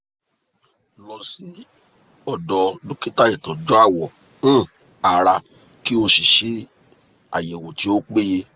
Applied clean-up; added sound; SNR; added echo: none; none; none; none.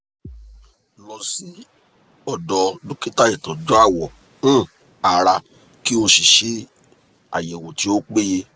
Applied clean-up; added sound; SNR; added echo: none; Bass drum; 20 dB; none.